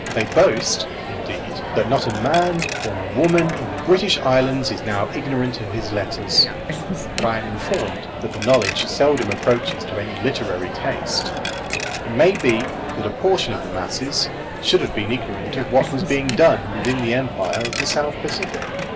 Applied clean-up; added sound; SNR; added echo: none; Coin (dropping); 6 dB; none.